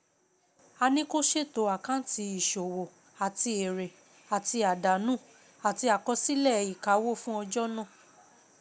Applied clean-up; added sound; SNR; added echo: none; none; none; none.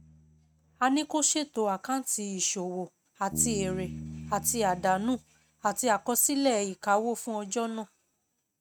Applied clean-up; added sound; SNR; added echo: neural mask model RNNoise.